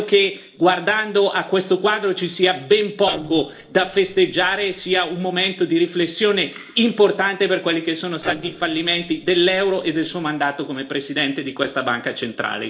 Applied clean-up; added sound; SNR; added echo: neural separator model SepFormer DNS4.